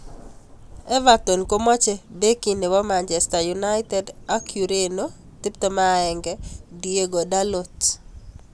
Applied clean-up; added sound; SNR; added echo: none; Bird + Thunder; 18 dB; none.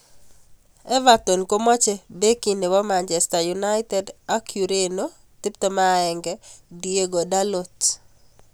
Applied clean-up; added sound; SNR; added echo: none; none; none; none.